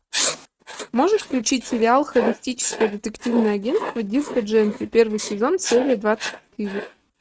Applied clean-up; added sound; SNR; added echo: neural mask model RNNoise.